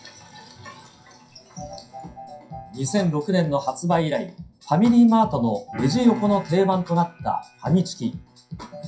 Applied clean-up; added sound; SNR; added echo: classical method WPE with log-MMSE.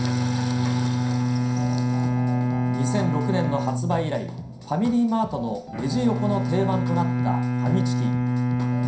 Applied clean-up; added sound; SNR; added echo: none; Bowed string instrument; -3 dB; reverberation time 0.5 s.